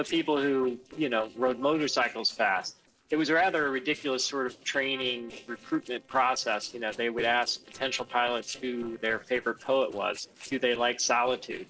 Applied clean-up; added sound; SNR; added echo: neural separator model SepFormer DNS4.